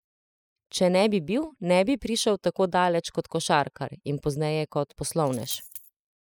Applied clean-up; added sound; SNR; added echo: classical method spectral subtraction.